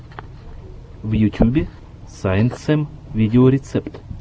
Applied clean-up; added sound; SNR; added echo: none; none; none; none.